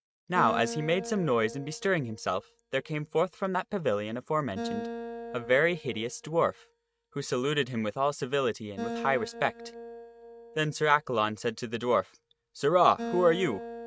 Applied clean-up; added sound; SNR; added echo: neural mask model RNNoise.